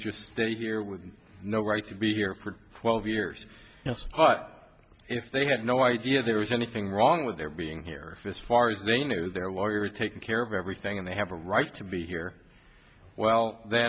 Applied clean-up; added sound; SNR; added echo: none; none; none; none.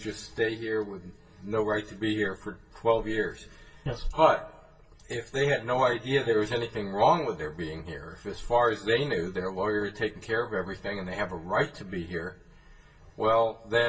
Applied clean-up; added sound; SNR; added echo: none; none; none; reverberation time 0.1 s.